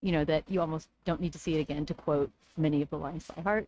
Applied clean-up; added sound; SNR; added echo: neural mask model RNNoise.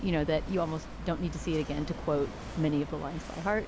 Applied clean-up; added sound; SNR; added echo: none; Walk, footsteps / Waves, surf / Wind; 9 dB; none.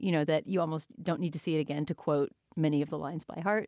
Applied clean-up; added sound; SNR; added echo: none; none; none; none.